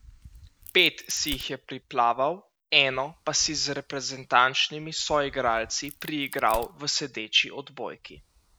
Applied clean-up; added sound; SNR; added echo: none; Crack; 20 dB; none.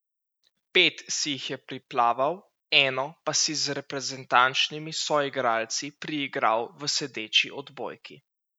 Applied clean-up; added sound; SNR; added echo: none; none; none; none.